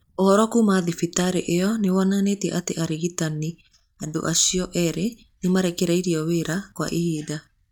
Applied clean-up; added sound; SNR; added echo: neural mask model DeepFilterNet 3.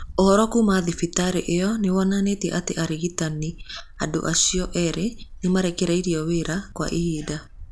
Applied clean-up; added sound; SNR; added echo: none; Wind; 15 dB; none.